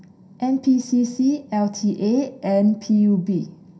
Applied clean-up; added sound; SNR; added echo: none; none; none; reverberation time 0.3 s.